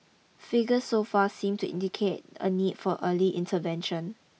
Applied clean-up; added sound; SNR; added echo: none; none; none; none.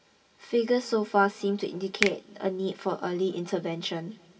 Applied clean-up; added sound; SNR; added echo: none; Finger snapping; 9 dB; reverberation time 0.1 s.